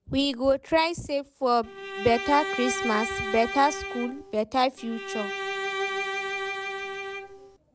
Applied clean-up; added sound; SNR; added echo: none; Bowed string instrument; 5 dB; none.